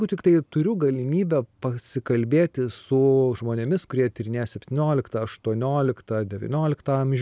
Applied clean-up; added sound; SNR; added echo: none; none; none; none.